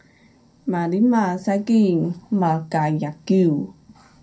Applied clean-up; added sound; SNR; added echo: none; none; none; reverberation time 0.2 s.